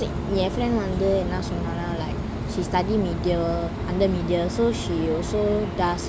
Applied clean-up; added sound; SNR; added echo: none; none; none; none.